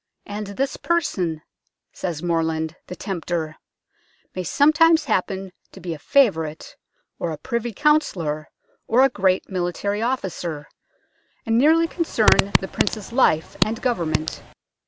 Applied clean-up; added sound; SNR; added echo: none; Fart; 1 dB; none.